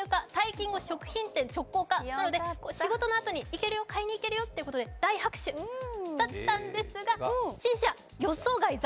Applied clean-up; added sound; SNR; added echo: none; none; none; none.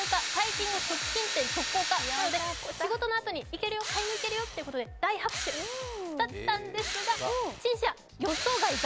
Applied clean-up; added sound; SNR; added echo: none; Drill; 4 dB; none.